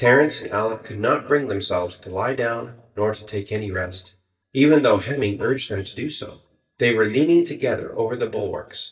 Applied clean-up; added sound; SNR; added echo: neural mask model DeepFilterNet 3.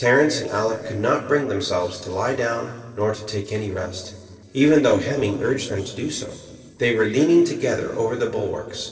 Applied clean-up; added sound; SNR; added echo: neural separator model SepFormer DNS4.